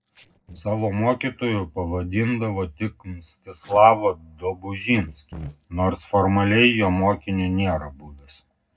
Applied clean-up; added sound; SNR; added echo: neural separator model SepFormer DNS4.